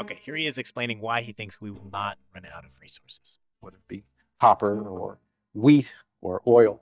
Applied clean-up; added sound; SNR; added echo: neural mask model DeepFilterNet 3.